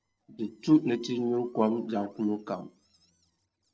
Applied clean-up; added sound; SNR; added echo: neural separator model SepFormer DNS4.